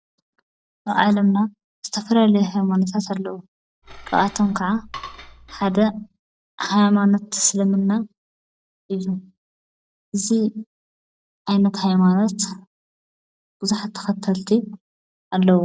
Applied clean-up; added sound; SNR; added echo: neural separator model SepFormer DNS4.